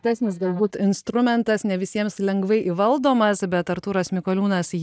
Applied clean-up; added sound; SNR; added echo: neural mask model DeepFilterNet 3.